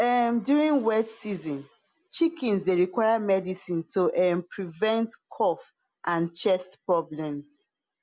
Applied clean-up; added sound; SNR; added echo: none; none; none; none.